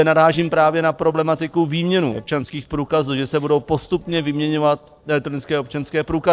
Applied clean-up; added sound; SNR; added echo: neural separator model SepFormer DNS4.